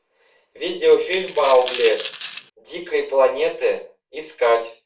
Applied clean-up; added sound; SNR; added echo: none; Coin (dropping); 2 dB; reverberation time 0.3 s.